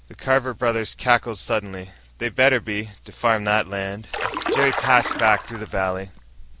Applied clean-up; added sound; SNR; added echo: none; Stream; 3 dB; none.